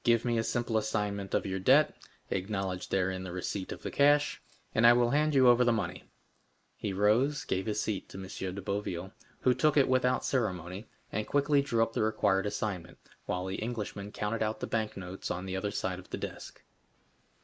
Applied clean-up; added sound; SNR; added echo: neural mask model Resemble Enhance denoiser.